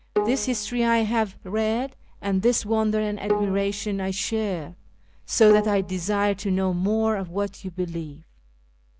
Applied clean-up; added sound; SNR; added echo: none; Bowed string instrument; 8 dB; none.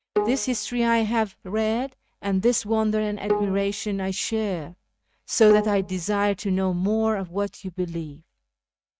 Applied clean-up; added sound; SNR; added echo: neural mask model RNNoise.